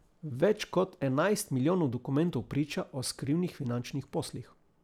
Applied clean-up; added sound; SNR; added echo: none; none; none; none.